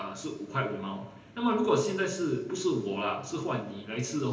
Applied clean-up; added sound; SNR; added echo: none; none; none; reverberation time 0.9 s.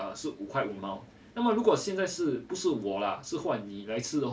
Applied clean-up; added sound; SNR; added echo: none; none; none; none.